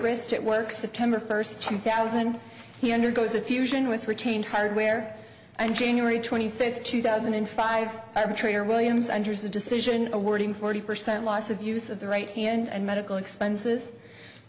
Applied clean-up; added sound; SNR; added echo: none; none; none; none.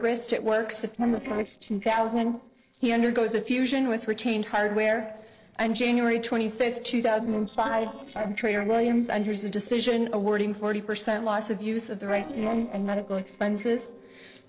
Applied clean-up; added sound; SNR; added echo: neural separator model SepFormer DNS4.